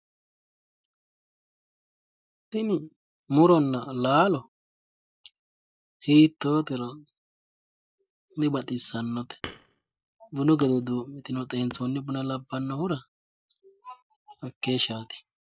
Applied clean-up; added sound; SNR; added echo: neural mask model DeepFilterNet 3.